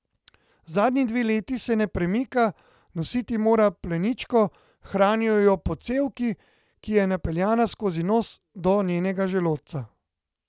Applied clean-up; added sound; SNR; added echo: none; none; none; none.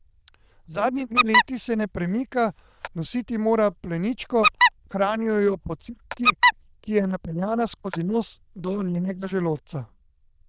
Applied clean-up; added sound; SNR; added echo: neural diffusion model UNIVERSE++.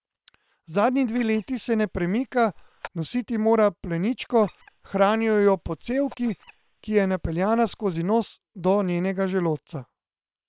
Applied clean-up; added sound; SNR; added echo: neural separator model SepFormer WHAM!.